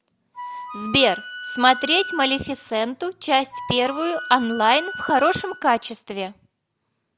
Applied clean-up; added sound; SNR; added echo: none; Wind instrument, woodwind instrument; 11 dB; none.